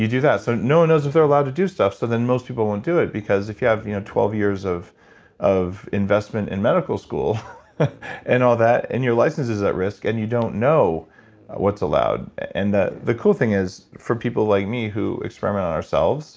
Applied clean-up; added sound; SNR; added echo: none; none; none; none.